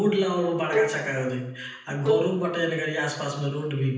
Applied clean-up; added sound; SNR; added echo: neural separator model SepFormer DNS4.